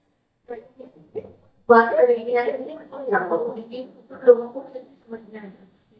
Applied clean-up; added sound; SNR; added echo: neural mask model DeepFilterNet 3.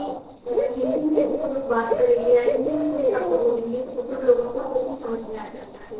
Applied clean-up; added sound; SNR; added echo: neural separator model SepFormer DNS4.